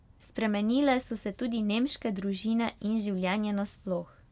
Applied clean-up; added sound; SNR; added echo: none; none; none; none.